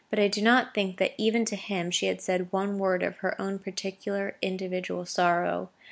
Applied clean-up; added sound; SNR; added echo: none; none; none; none.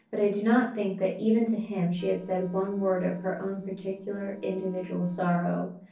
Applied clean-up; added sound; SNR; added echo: neural separator model SepFormer DNS4.